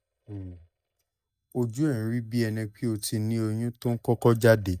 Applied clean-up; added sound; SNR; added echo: neural mask model DeepFilterNet 3.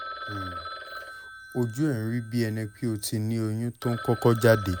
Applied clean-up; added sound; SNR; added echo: none; Telephone; 13 dB; none.